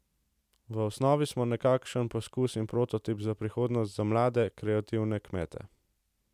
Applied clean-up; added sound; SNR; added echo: none; none; none; none.